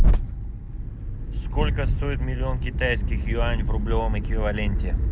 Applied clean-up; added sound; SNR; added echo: none; none; none; none.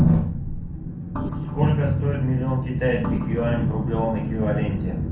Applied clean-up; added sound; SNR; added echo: none; Organ; 12 dB; reverberation time 0.5 s.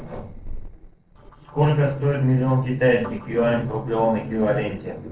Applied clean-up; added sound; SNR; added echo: neural separator model SepFormer DNS4.